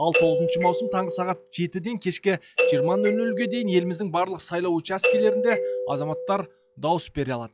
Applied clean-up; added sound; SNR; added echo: classical method log-MMSE.